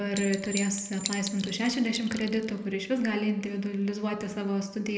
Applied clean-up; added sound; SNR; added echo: none; Chink, clink; 11 dB; reverberation time 0.7 s.